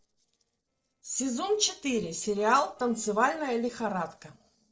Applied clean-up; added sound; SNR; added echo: neural separator model SepFormer DNS4.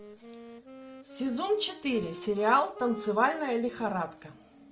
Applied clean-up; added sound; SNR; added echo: none; Wind instrument, woodwind instrument; 17 dB; none.